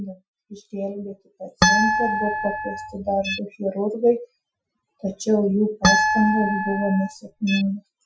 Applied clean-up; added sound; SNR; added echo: classical method Wiener filter.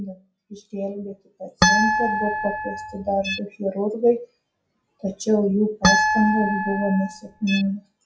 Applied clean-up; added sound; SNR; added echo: classical method log-MMSE.